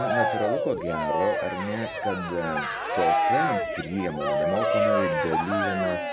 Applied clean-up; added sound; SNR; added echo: none; Cheering; -4 dB; none.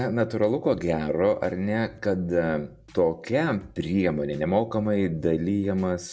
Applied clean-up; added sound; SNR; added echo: none; none; none; none.